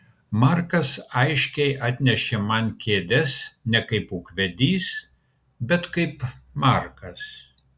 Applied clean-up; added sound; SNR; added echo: none; none; none; none.